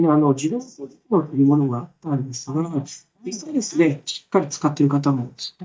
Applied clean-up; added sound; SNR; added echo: neural mask model DeepFilterNet 3.